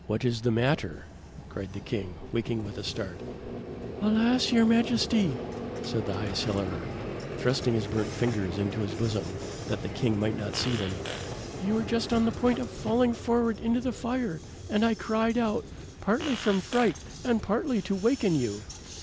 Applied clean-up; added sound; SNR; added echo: none; Fart + Vehicle; 9 dB; none.